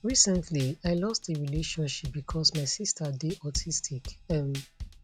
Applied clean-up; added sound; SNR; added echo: none; Drum kit; 12 dB; none.